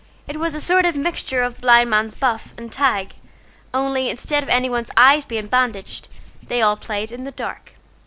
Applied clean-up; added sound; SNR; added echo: none; Writing; 17 dB; none.